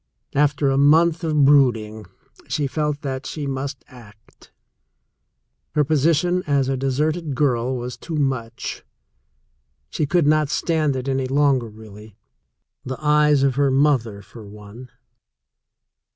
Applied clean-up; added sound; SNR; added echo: none; none; none; none.